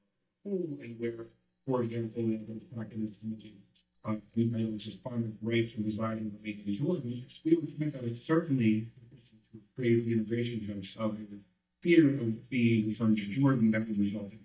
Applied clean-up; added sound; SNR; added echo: neural mask model DeepFilterNet 3.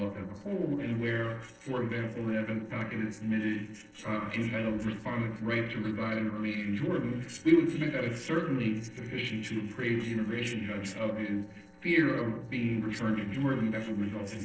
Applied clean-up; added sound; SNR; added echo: neural separator model SepFormer DNS4.